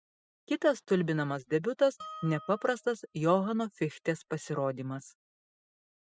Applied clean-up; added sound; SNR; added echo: classical method spectral subtraction.